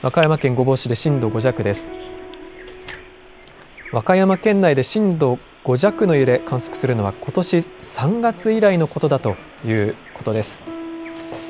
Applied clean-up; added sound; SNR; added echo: none; Bird vocalization, bird call, bird song + Piano; 16 dB; none.